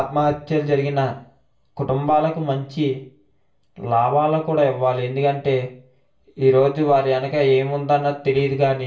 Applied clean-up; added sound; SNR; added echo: none; none; none; reverberation time 0.3 s.